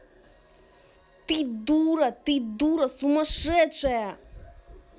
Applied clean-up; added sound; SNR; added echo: none; none; none; none.